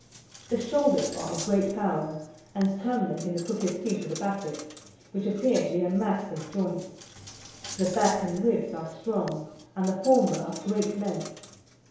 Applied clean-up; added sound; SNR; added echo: none; Coin (dropping); 16 dB; reverberation time 1.0 s.